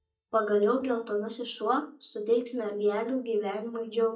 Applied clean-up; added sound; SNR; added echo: neural mask model DeepFilterNet 3.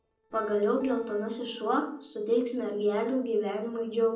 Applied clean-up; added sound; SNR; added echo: neural separator model SepFormer DNS4.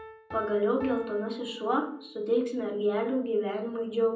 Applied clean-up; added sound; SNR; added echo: none; Piano; 19 dB; reverberation time 0.6 s.